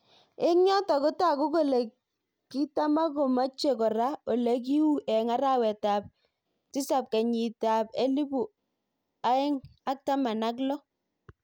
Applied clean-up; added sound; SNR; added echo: none; none; none; none.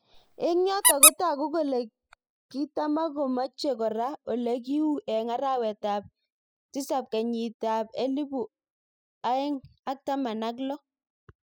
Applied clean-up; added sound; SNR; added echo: classical method spectral subtraction.